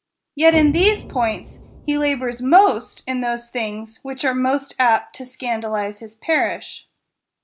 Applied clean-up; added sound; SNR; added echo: none; Explosion; 15 dB; none.